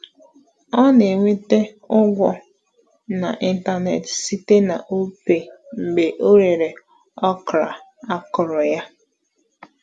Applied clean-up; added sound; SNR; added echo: none; none; none; none.